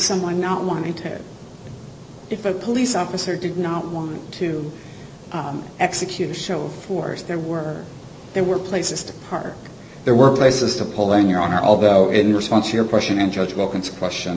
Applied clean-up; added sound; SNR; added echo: none; none; none; none.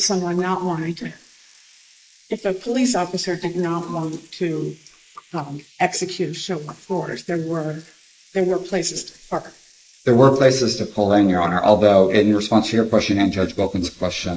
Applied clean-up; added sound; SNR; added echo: neural mask model Resemble Enhance denoiser.